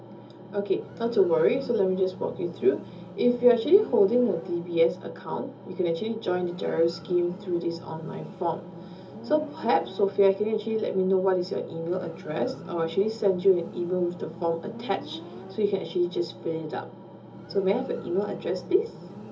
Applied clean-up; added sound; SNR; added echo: none; Motorcycle; 18 dB; reverberation time 0.4 s.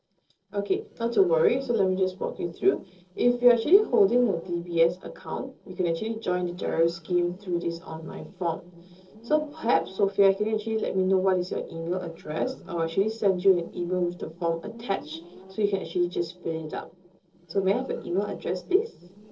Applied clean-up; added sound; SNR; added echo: neural separator model SepFormer DNS4.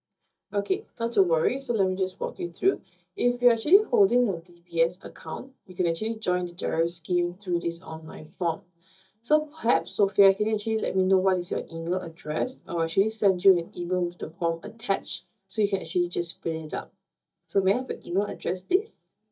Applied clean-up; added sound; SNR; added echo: neural mask model DeepFilterNet 3.